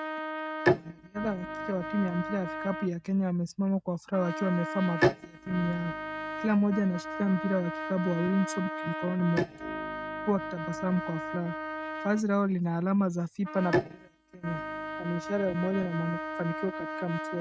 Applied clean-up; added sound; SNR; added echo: neural mask model RNNoise.